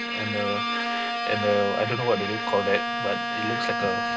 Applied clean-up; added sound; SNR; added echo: none; Bowed string instrument; 0 dB; reverberation time 0.2 s.